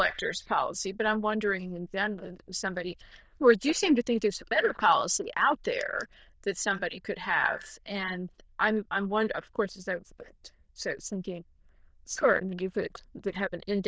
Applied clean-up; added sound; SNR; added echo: neural diffusion model UNIVERSE++.